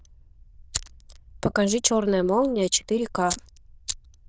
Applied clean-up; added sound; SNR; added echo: neural diffusion model UNIVERSE++.